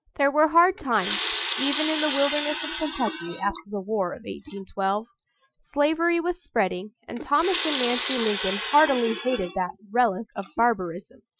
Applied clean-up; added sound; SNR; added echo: classical method Wiener filter.